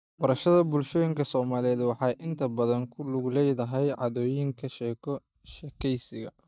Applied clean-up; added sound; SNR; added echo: neural mask model DeepFilterNet 3.